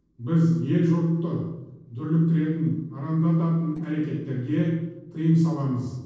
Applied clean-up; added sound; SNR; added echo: neural separator model SepFormer DNS4.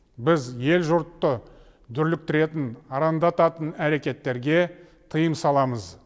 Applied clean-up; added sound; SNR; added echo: none; none; none; none.